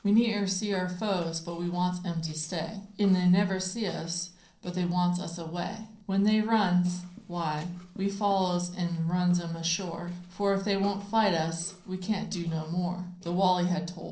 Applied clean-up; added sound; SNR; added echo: neural separator model SepFormer DNS4.